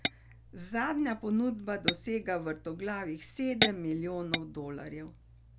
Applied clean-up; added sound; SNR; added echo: none; Tap / Glass; 0 dB; none.